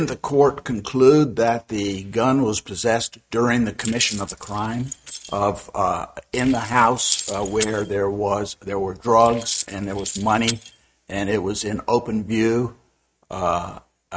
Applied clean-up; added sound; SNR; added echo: neural mask model RNNoise.